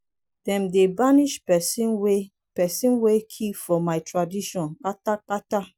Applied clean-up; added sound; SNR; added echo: none; none; none; none.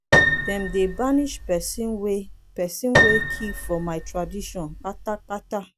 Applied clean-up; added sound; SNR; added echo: none; Piano; -2 dB; none.